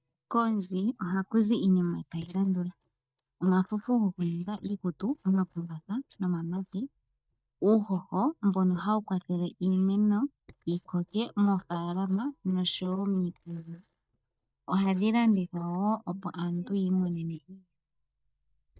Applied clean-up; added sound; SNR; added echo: neural mask model DeepFilterNet 3.